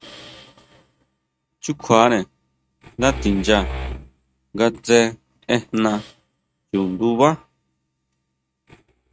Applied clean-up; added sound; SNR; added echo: neural mask model RNNoise.